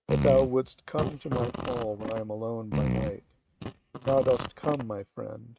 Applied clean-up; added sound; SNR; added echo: neural mask model RNNoise.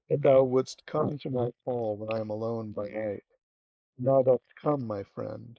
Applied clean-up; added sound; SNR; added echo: neural mask model Resemble Enhance denoiser.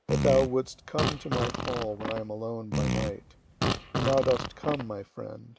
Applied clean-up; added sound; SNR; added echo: none; Fart; 1 dB; none.